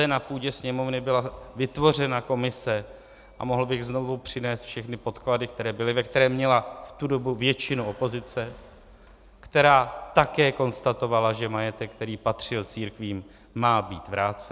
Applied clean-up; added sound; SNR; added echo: none; none; none; none.